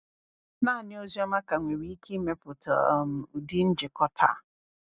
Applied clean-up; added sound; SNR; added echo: none; none; none; none.